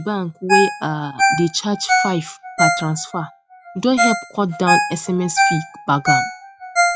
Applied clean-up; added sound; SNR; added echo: classical method log-MMSE.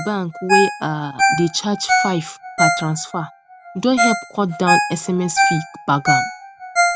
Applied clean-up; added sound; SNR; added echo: none; Ringtone; -1 dB; none.